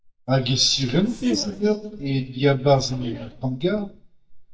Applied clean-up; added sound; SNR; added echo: neural mask model DeepFilterNet 3.